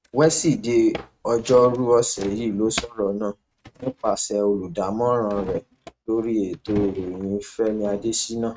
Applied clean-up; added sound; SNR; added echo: neural mask model RNNoise.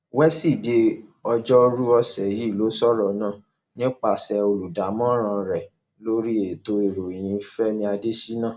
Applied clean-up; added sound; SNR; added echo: none; none; none; none.